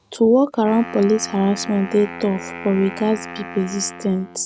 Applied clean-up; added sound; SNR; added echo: none; Wind instrument, woodwind instrument; 14 dB; none.